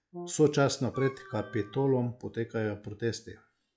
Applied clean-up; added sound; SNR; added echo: classical method log-MMSE.